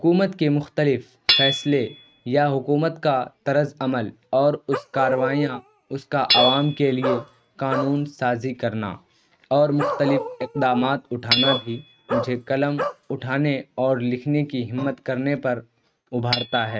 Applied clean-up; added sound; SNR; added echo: neural mask model RNNoise.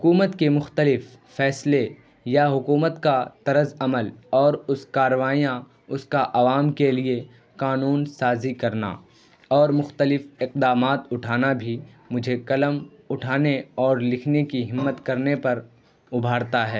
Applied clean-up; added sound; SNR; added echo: none; none; none; none.